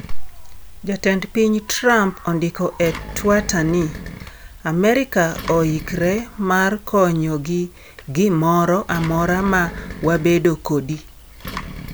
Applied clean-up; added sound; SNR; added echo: none; Engine; 15 dB; none.